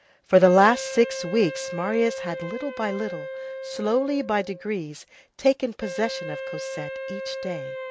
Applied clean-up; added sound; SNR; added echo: none; Wind instrument, woodwind instrument; 10 dB; none.